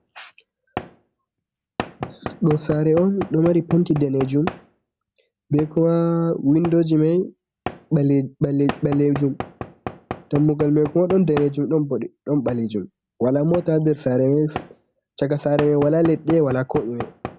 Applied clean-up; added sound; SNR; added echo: none; Knock / Wood; 14 dB; none.